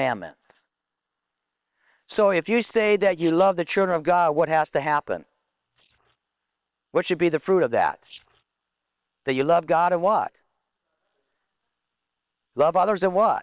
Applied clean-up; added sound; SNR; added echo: neural separator model SepFormer WHAM!.